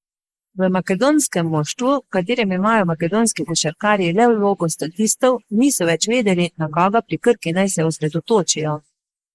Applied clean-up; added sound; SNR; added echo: neural mask model Resemble Enhance denoiser.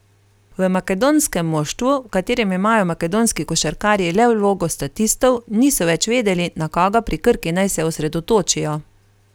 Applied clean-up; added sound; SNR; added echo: none; none; none; none.